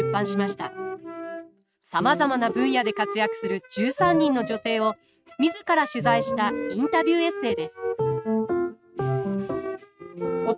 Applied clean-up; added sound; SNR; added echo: neural mask model RNNoise.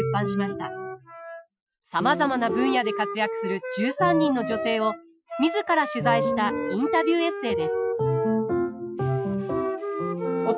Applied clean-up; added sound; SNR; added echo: classical method Wiener filter.